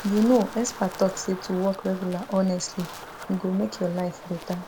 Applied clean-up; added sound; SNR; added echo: none; Wind; 15 dB; none.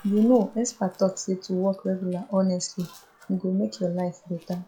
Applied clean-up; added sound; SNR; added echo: classical method log-MMSE.